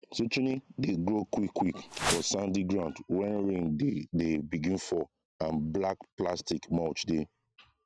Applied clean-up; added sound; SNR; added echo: none; Whoosh, swoosh, swish; 0 dB; none.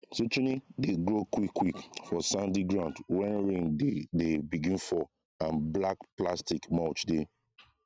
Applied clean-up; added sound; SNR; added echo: none; none; none; none.